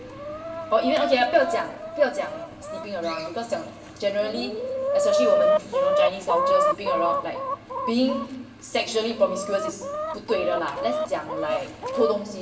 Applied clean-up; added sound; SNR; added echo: none; Chicken, rooster; 1 dB; reverberation time 1.0 s.